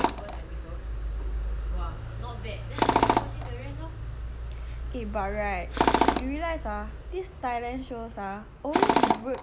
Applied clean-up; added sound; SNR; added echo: none; Tools; -3 dB; none.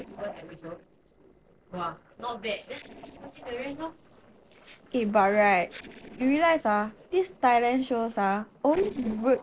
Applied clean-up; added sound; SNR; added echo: neural separator model SepFormer DNS4.